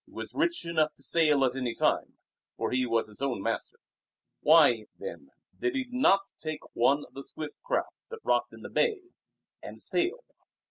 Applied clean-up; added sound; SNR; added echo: none; none; none; none.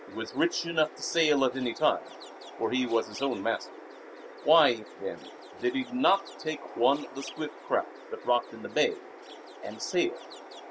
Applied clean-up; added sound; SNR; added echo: none; Chirp, tweet; 16 dB; none.